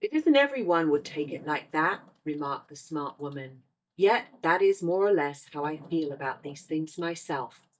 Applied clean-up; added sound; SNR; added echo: neural mask model DeepFilterNet 3.